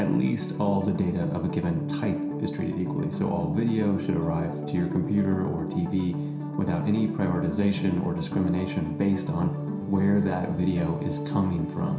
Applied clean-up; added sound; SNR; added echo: none; none; none; reverberation time 0.7 s.